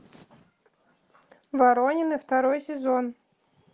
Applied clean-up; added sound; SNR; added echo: none; none; none; none.